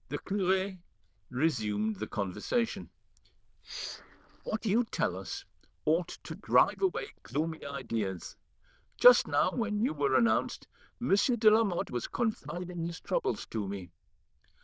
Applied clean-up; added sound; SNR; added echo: neural diffusion model UNIVERSE++.